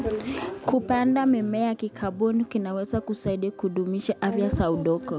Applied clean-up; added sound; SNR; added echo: none; none; none; none.